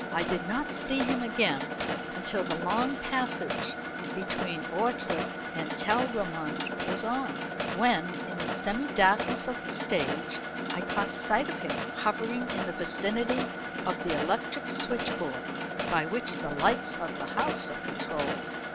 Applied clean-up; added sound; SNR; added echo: none; Mechanisms; 2 dB; none.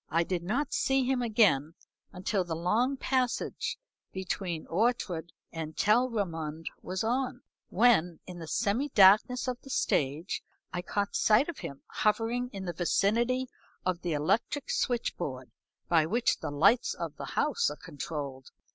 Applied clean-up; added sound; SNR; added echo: none; none; none; none.